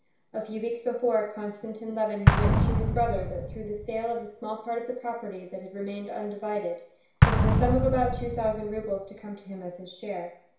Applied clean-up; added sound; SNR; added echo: none; Explosion; -2 dB; reverberation time 0.6 s.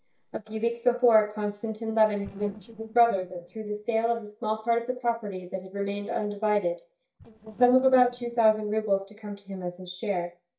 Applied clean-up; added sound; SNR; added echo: neural mask model DeepFilterNet 3.